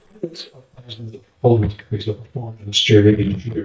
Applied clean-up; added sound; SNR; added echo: neural mask model DeepFilterNet 3.